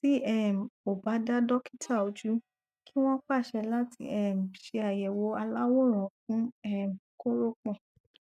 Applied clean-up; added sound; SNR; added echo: neural mask model DeepFilterNet 3.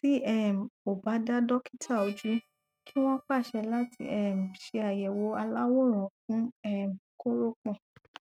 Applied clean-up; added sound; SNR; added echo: neural mask model RNNoise.